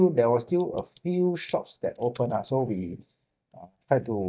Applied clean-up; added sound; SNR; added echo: neural mask model DeepFilterNet 3.